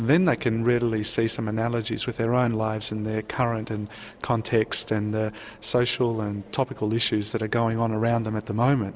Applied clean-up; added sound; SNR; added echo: none; none; none; none.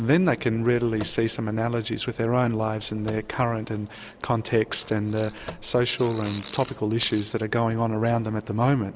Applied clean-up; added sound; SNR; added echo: none; Fart + Car; 18 dB; none.